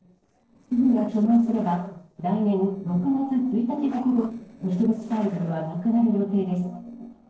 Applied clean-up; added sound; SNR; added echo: neural separator model SepFormer DNS4.